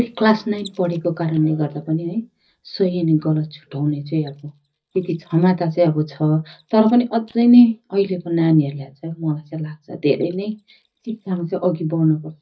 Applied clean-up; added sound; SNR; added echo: neural mask model DeepFilterNet 3.